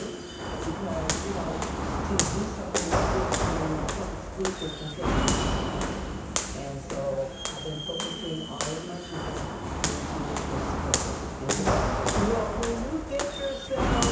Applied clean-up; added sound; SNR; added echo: none; Walk, footsteps; -5 dB; reverberation time 0.6 s.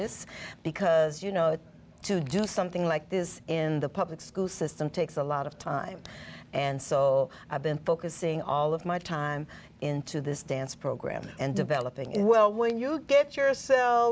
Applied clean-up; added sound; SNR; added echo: none; none; none; none.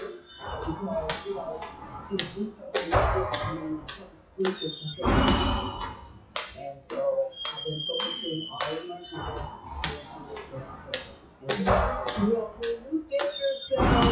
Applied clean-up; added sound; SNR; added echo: classical method WPE with log-MMSE.